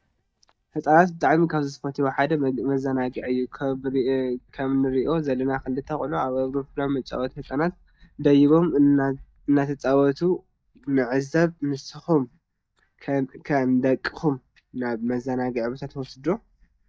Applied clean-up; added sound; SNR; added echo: neural mask model DeepFilterNet 3.